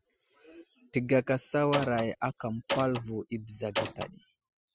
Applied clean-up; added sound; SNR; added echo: classical method spectral subtraction.